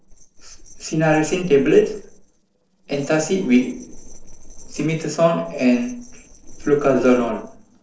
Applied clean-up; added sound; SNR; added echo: neural separator model SepFormer DNS4.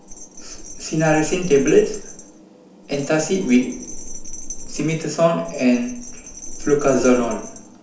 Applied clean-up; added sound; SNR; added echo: none; Bell; 11 dB; reverberation time 0.4 s.